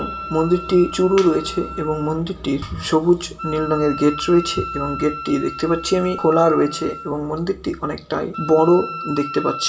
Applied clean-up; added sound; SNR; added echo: none; Wind instrument, woodwind instrument; 12 dB; reverberation time 0.3 s.